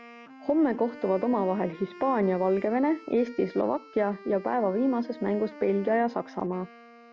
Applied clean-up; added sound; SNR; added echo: none; Wind instrument, woodwind instrument; 19 dB; none.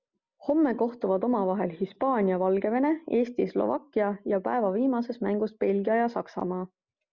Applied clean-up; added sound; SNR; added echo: none; none; none; none.